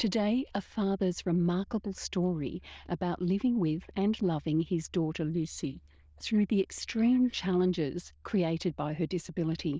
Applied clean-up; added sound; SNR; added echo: neural diffusion model UNIVERSE++.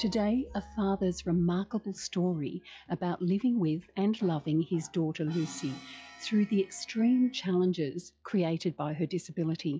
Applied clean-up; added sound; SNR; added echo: classical method log-MMSE.